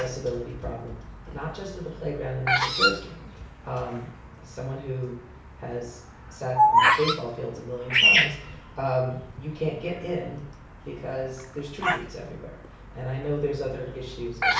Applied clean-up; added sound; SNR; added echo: none; Bird vocalization, bird call, bird song; -4 dB; reverberation time 0.6 s.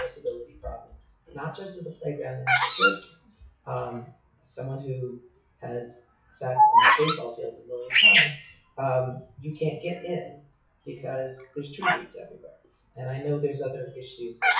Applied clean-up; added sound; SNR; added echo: classical method WPE with log-MMSE.